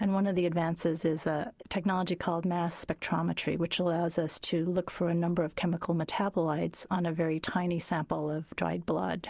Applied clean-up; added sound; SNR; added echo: none; none; none; none.